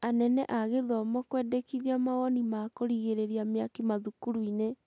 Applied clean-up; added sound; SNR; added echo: none; none; none; none.